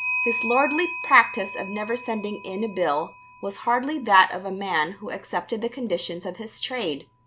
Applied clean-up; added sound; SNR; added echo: none; Clock; 10 dB; none.